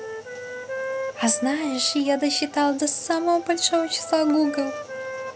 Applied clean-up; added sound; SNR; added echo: none; Wind instrument, woodwind instrument; 10 dB; none.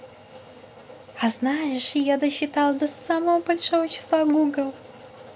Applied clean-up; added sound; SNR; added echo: none; none; none; none.